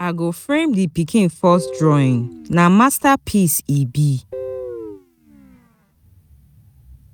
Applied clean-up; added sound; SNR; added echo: neural mask model RNNoise.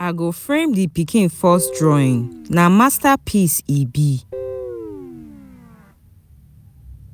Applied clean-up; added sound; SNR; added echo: none; Guitar; 14 dB; none.